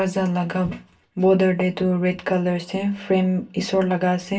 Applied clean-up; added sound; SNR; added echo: none; none; none; reverberation time 0.2 s.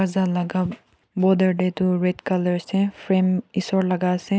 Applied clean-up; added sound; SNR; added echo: none; none; none; none.